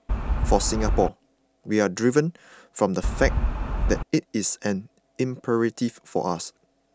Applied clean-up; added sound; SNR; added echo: none; Wind; -2 dB; none.